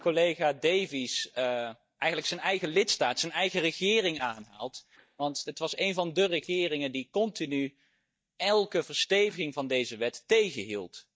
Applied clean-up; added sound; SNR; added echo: neural mask model DeepFilterNet 3.